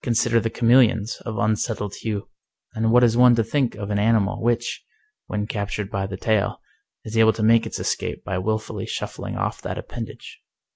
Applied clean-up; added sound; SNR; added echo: none; none; none; none.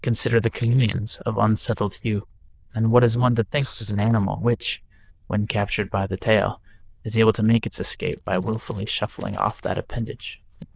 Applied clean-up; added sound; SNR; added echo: neural diffusion model UNIVERSE++.